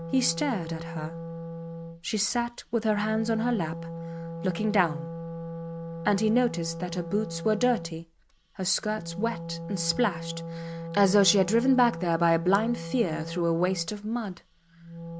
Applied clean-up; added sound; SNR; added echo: none; Wind instrument, woodwind instrument; 9 dB; none.